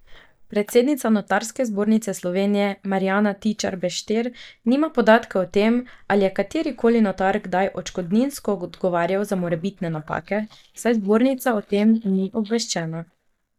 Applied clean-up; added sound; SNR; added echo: neural mask model DeepFilterNet 3.